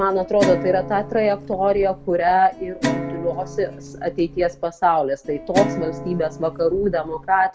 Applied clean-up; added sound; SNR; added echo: none; Guitar; 9 dB; none.